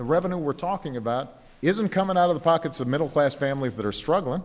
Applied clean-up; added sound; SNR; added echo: none; none; none; none.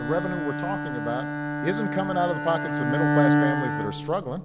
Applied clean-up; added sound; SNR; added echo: none; Bowed string instrument; -2 dB; none.